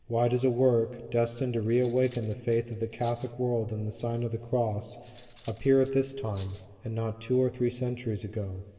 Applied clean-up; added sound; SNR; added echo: none; Cutlery, silverware; 18 dB; reverberation time 1.6 s.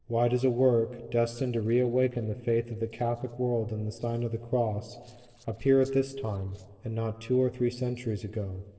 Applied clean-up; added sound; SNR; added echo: neural separator model SepFormer DNS4.